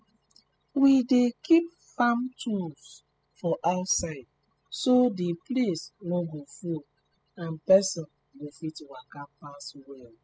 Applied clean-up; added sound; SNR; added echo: classical method spectral subtraction.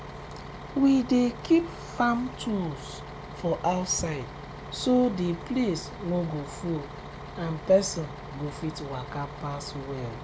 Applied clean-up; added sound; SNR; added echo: none; Bus; 12 dB; none.